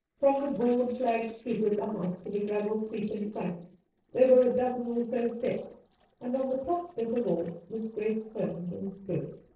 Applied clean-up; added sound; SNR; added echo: neural separator model SepFormer DNS4.